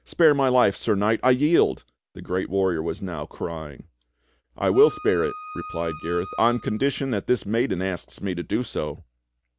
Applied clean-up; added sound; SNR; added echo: none; Wind instrument, woodwind instrument; 14 dB; none.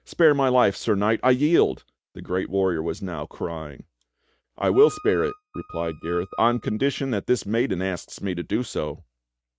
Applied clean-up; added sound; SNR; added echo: neural mask model RNNoise.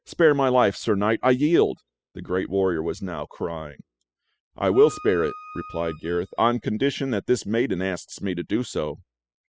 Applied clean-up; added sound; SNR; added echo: classical method spectral subtraction.